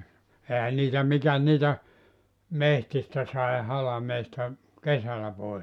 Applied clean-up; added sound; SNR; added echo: none; none; none; none.